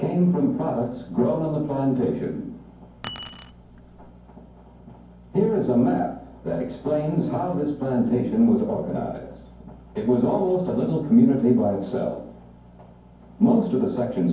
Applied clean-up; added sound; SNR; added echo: none; Keys jangling; 14 dB; reverberation time 0.9 s.